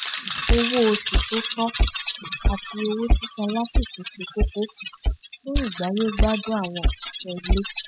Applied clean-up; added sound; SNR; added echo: classical method spectral subtraction.